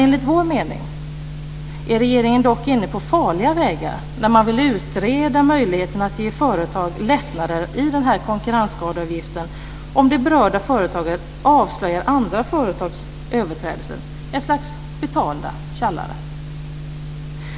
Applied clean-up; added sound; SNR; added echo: none; none; none; none.